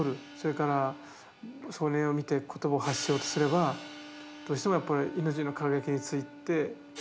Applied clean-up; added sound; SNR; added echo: none; Wind instrument, woodwind instrument + Hi-hat; 15 dB; none.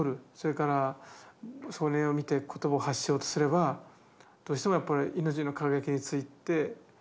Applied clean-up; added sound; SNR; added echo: none; none; none; none.